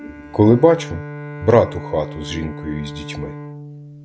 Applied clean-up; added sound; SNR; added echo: none; Bowed string instrument; 13 dB; none.